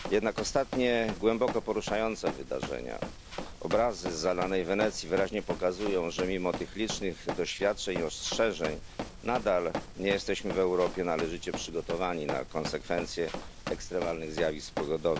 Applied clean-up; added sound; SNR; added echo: none; Run; 8 dB; none.